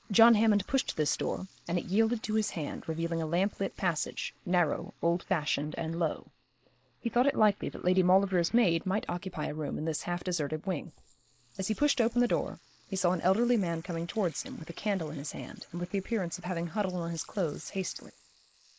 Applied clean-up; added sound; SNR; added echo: neural mask model Resemble Enhance denoiser.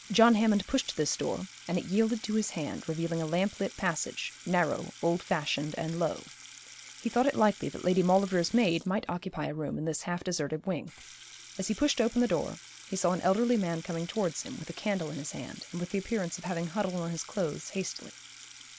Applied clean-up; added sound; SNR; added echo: none; Sink (filling or washing) / Water tap, faucet; 19 dB; none.